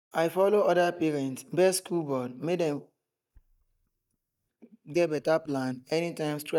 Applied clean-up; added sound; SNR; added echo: neural mask model DeepFilterNet 3.